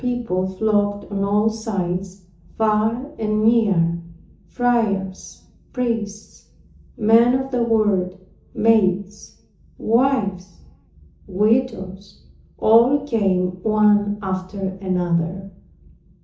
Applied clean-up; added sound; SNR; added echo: none; none; none; reverberation time 0.7 s.